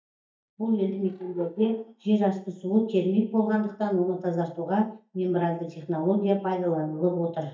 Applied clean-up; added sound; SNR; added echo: neural mask model DeepFilterNet 3.